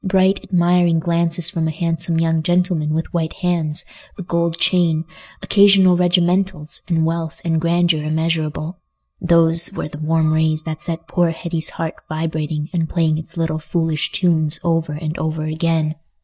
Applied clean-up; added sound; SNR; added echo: neural mask model DeepFilterNet 3.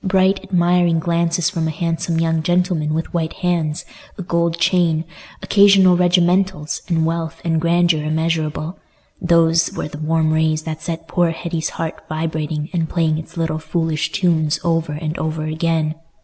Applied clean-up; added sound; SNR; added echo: none; none; none; none.